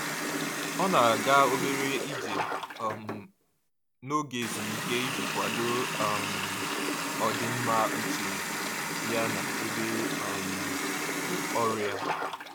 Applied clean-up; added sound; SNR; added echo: none; Water tap, faucet; 0 dB; none.